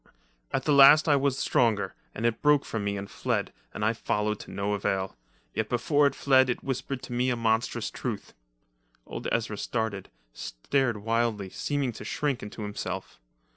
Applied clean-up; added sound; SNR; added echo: none; none; none; none.